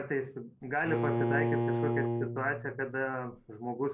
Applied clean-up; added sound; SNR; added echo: none; Bowed string instrument; -1 dB; none.